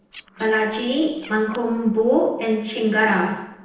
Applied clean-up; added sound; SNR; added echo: neural separator model SepFormer DNS4.